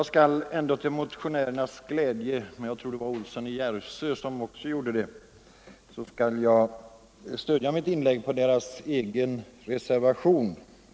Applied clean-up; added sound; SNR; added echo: none; none; none; none.